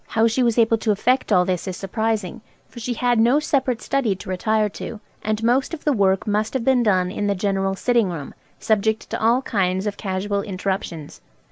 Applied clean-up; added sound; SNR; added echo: none; none; none; none.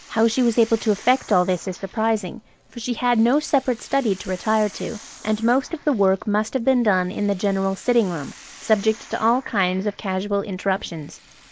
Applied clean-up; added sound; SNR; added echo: neural mask model Resemble Enhance denoiser.